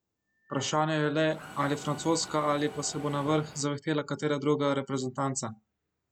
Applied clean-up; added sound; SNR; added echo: none; Mechanisms; 15 dB; none.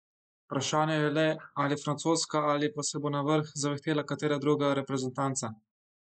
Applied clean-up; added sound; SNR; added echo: neural mask model Resemble Enhance denoiser.